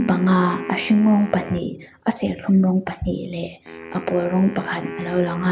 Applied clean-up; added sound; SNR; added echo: none; Wind instrument, woodwind instrument; 16 dB; none.